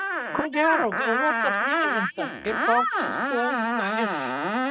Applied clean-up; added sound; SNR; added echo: neural mask model Resemble Enhance denoiser.